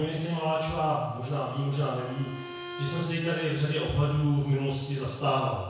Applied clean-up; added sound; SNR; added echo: none; Bowed string instrument; 16 dB; reverberation time 1.0 s.